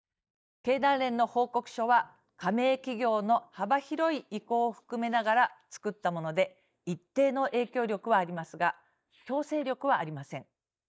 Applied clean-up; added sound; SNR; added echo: neural mask model DeepFilterNet 3.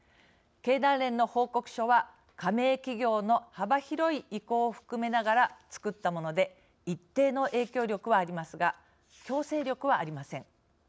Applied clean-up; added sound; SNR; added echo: none; none; none; none.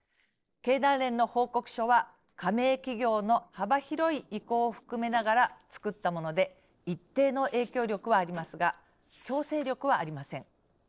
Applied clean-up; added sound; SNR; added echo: neural separator model SepFormer DNS4.